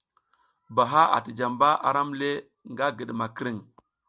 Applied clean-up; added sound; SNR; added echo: none; none; none; none.